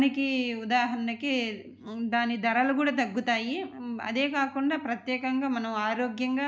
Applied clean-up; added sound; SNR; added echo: none; none; none; none.